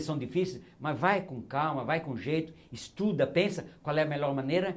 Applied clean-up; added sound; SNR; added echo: none; none; none; none.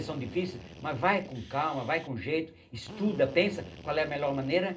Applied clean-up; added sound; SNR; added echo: none; Drill; 17 dB; reverberation time 0.2 s.